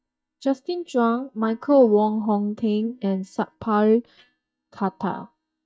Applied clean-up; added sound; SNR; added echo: neural mask model DeepFilterNet 3.